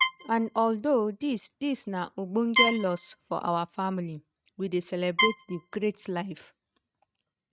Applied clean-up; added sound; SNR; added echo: neural mask model RNNoise.